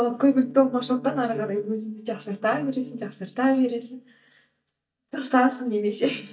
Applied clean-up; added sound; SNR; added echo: neural mask model DeepFilterNet 3.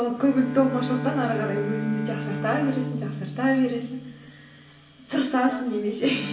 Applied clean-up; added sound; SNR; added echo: none; Bowed string instrument; 9 dB; reverberation time 1.0 s.